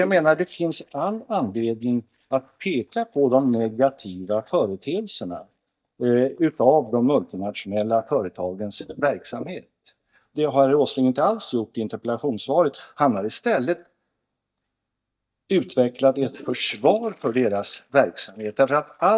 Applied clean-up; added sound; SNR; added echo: neural mask model DeepFilterNet 3.